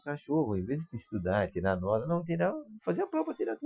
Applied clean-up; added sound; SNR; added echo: classical method Wiener filter.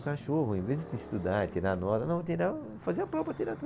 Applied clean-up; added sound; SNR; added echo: none; Motorcycle; 16 dB; none.